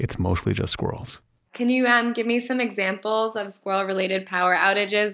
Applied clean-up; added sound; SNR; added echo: none; none; none; none.